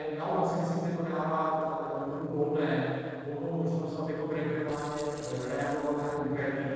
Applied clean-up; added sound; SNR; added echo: neural separator model SepFormer DNS4.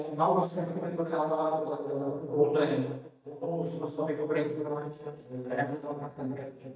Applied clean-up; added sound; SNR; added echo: neural mask model DeepFilterNet 3.